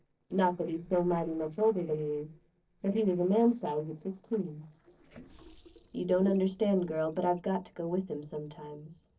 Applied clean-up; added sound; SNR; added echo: neural separator model SepFormer DNS4.